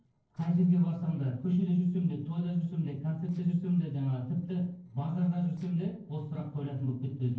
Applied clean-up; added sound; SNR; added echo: neural separator model SepFormer DNS4.